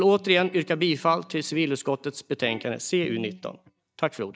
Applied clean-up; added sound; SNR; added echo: neural mask model DeepFilterNet 3.